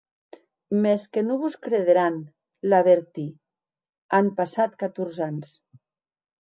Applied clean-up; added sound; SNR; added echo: none; none; none; none.